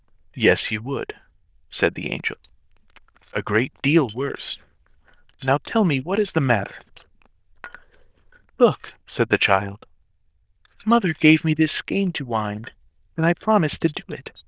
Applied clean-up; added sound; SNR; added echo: neural diffusion model UNIVERSE++.